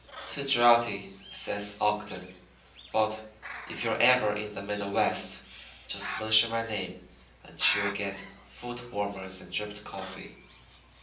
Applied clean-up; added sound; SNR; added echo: none; Bird; 14 dB; reverberation time 0.6 s.